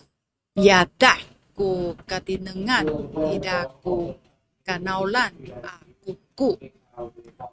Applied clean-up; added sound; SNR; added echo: neural mask model RNNoise.